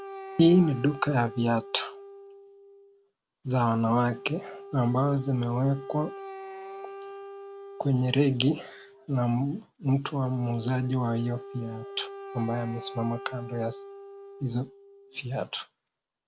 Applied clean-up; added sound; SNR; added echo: none; Wind instrument, woodwind instrument; 15 dB; none.